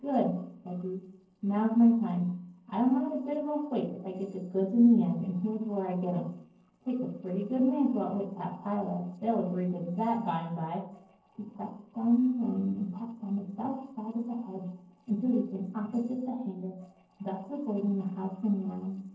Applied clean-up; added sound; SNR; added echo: neural separator model SepFormer DNS4.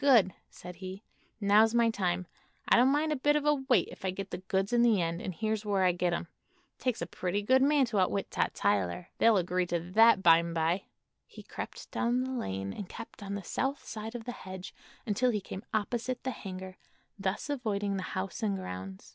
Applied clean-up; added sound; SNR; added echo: none; none; none; none.